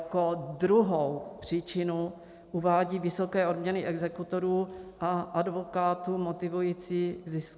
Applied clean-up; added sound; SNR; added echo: none; none; none; none.